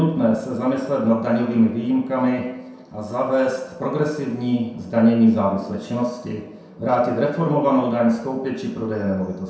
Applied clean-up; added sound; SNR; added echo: none; none; none; reverberation time 0.7 s.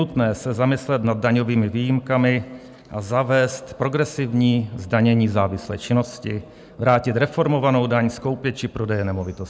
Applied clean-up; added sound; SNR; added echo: none; none; none; none.